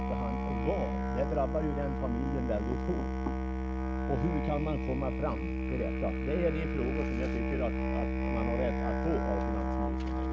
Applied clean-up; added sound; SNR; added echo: none; Musical instrument; -3 dB; none.